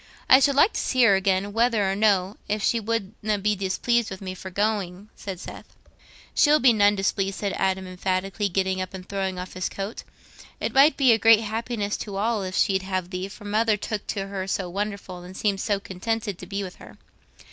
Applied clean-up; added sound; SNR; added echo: none; none; none; none.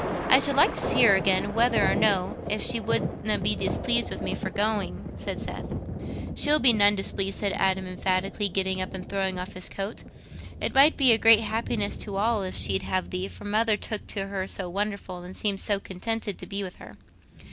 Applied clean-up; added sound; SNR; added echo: none; Thunder; 8 dB; none.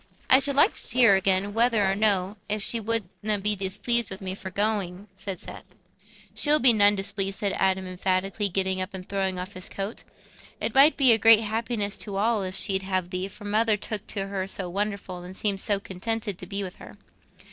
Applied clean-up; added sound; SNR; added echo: neural separator model SepFormer DNS4.